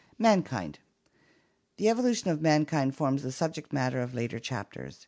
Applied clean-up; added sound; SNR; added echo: none; none; none; none.